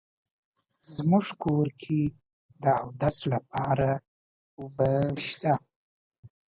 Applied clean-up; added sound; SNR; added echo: none; none; none; none.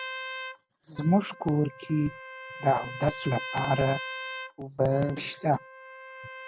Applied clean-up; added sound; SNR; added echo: none; Trumpet; 11 dB; none.